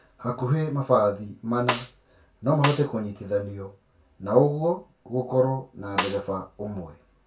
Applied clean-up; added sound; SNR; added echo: none; Snare drum; 5 dB; reverberation time 0.2 s.